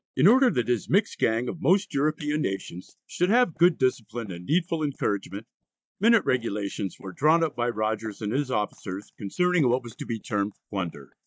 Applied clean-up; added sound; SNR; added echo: neural mask model DeepFilterNet 3.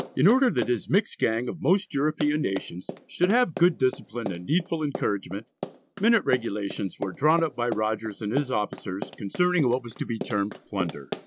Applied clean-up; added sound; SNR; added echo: none; Run; 13 dB; none.